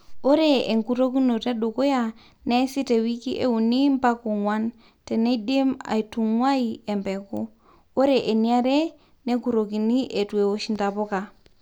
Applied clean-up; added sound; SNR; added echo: none; none; none; none.